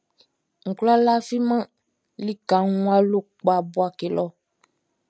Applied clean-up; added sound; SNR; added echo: none; none; none; none.